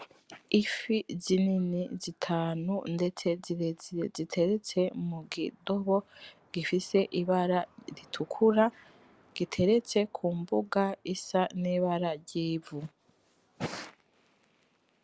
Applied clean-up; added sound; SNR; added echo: none; none; none; none.